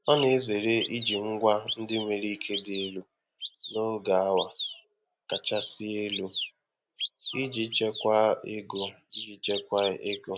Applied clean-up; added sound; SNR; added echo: none; Bird vocalization, bird call, bird song; 9 dB; none.